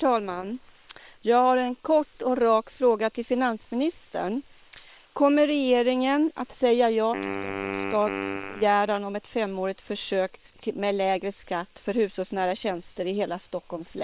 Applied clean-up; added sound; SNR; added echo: neural separator model SepFormer WHAM!.